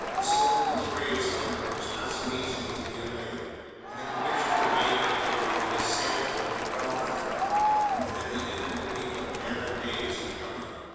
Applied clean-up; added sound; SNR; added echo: none; Crowd; -4 dB; reverberation time 2.1 s.